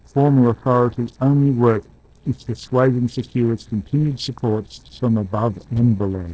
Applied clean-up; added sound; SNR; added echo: neural separator model SepFormer DNS4.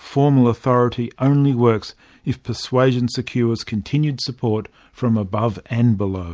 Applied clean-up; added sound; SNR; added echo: none; none; none; none.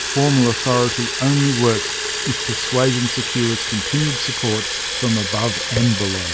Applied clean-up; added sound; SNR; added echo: none; Fill (with liquid) / Water tap, faucet; 3 dB; none.